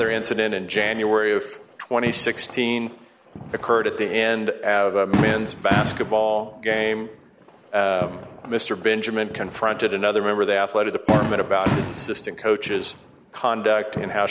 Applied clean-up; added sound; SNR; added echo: none; Fireworks; 8 dB; none.